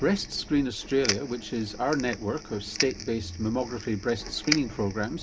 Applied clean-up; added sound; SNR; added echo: none; Crackle; 8 dB; reverberation time 0.3 s.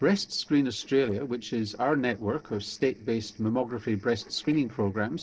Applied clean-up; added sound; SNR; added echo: neural separator model SepFormer DNS4.